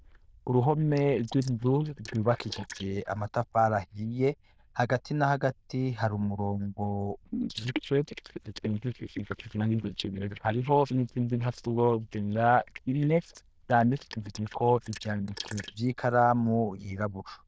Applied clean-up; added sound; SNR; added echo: neural diffusion model UNIVERSE++.